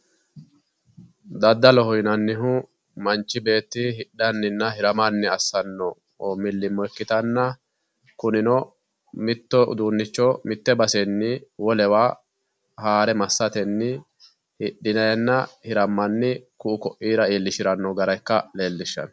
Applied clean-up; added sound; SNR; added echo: none; none; none; none.